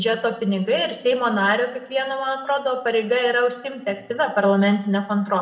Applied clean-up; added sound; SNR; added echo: none; none; none; reverberation time 0.8 s.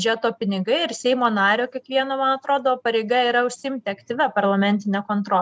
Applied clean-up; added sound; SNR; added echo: none; none; none; none.